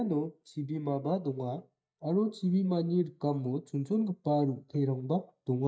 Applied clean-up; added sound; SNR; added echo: neural mask model DeepFilterNet 3.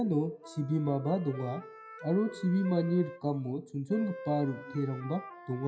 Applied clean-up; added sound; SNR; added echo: classical method WPE with log-MMSE.